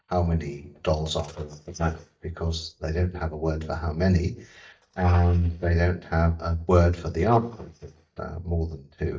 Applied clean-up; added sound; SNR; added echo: neural mask model DeepFilterNet 3.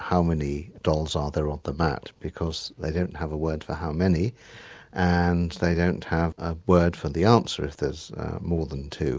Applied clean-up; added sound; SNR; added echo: none; none; none; none.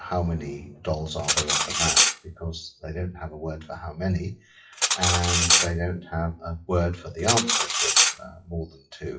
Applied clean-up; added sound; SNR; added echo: classical method WPE with log-MMSE.